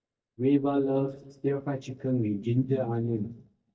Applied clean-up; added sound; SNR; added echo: neural mask model DeepFilterNet 3.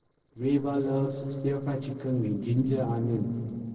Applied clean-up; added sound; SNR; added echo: neural separator model SepFormer DNS4.